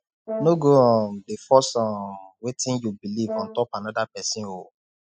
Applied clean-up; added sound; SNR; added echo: classical method spectral subtraction.